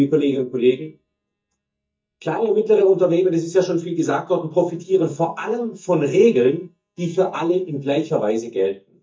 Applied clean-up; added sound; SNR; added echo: neural mask model DeepFilterNet 3.